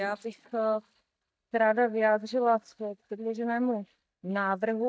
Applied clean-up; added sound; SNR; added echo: neural mask model DeepFilterNet 3.